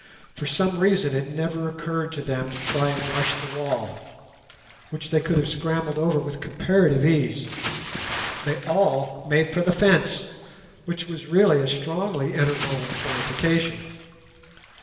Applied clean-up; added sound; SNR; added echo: none; Bathtub (filling or washing) / Splash, splatter; 12 dB; reverberation time 2.4 s.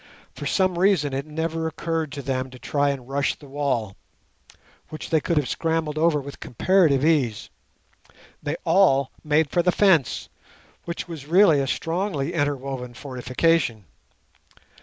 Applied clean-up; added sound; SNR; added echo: none; none; none; none.